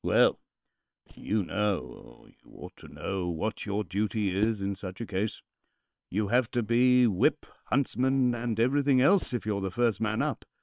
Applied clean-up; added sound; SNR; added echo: neural separator model SepFormer WHAM!.